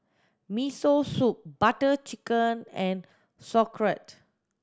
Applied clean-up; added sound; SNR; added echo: none; none; none; none.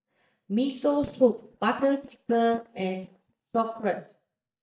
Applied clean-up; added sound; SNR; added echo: neural mask model DeepFilterNet 3.